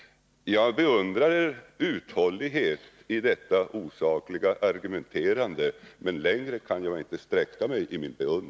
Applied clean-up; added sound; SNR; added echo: none; none; none; none.